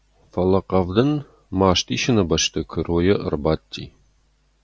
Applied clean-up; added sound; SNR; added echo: none; none; none; none.